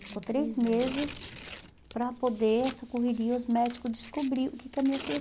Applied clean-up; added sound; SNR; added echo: none; Tearing; 16 dB; none.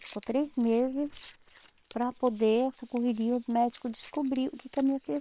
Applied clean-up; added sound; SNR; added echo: neural separator model SepFormer WHAM!.